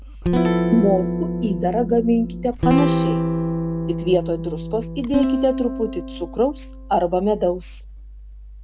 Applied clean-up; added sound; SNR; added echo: none; Guitar; 2 dB; none.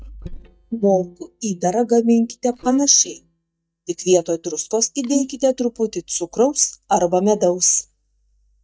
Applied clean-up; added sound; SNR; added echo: neural mask model DeepFilterNet 3.